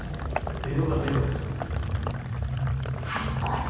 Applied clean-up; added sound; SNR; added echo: none; Sink (filling or washing); 10 dB; reverberation time 1.3 s.